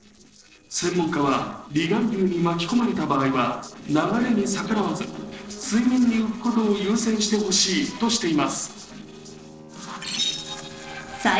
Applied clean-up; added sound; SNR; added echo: neural separator model SepFormer DNS4.